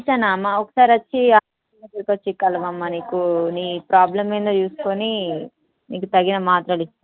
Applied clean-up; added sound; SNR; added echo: none; none; none; none.